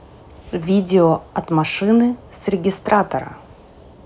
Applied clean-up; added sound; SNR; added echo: none; none; none; none.